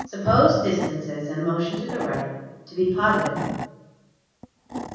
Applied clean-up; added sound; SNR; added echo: none; Wood / Tools; 11 dB; reverberation time 1.3 s.